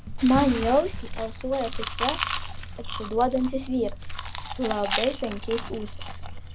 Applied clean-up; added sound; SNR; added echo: none; Chewing, mastication; 4 dB; none.